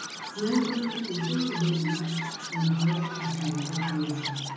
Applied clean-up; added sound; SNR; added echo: none; Chirp, tweet; 7 dB; reverberation time 1.1 s.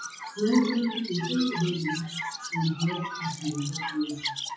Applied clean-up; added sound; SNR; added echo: classical method WPE with log-MMSE.